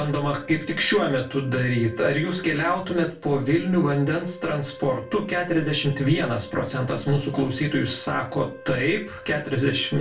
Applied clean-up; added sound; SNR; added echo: none; Wind instrument, woodwind instrument; 18 dB; reverberation time 0.3 s.